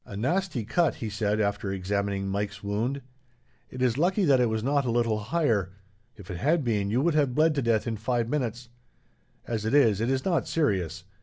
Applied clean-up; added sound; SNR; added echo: none; none; none; none.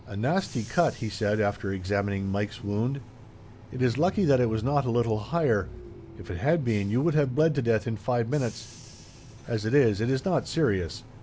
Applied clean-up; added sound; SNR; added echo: none; Bus / Engine; 17 dB; none.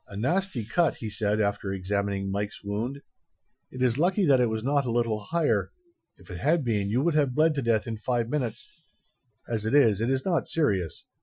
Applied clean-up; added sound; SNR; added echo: classical method Wiener filter.